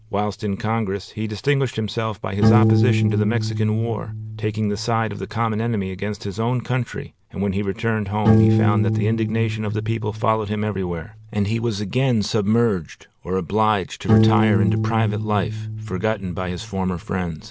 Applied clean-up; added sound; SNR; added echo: none; Piano; 1 dB; none.